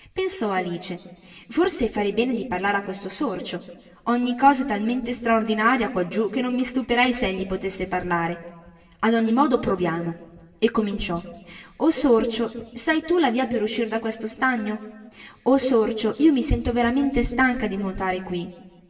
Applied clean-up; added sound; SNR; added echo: none; none; none; reverberation time 1.4 s.